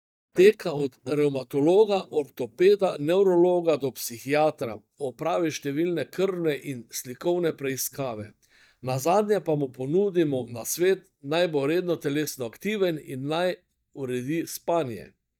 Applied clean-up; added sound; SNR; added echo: neural mask model DeepFilterNet 3.